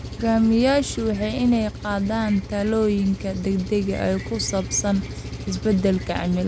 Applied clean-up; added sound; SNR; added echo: none; Engine; 11 dB; none.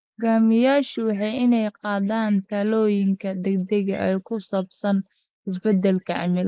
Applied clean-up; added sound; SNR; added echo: neural mask model Resemble Enhance denoiser.